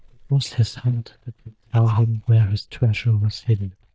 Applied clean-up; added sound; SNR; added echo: neural mask model DeepFilterNet 3.